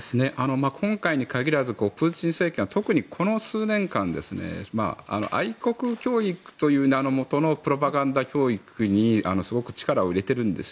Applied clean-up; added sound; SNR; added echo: none; none; none; none.